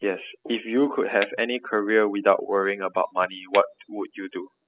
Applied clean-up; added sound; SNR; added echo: classical method spectral subtraction.